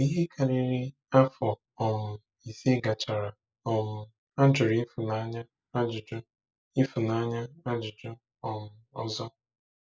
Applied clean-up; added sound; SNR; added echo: neural mask model Resemble Enhance denoiser.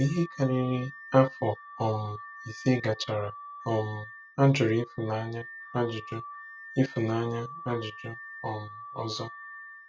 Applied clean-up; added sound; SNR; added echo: none; Alarm / Car; 15 dB; none.